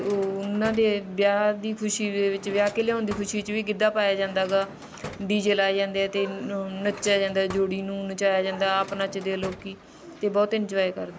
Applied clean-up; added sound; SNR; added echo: none; Drawer open or close; 18 dB; none.